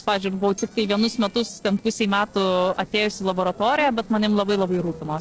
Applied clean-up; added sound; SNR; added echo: neural separator model SepFormer DNS4.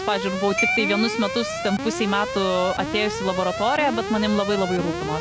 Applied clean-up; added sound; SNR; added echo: none; Alarm + Glockenspiel; 4 dB; none.